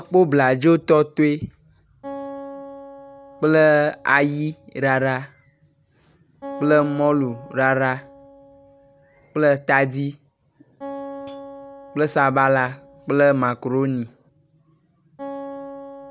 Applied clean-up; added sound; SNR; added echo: none; Hi-hat + Acoustic guitar; 18 dB; none.